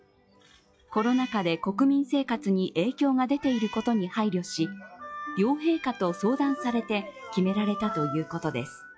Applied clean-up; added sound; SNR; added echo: classical method log-MMSE.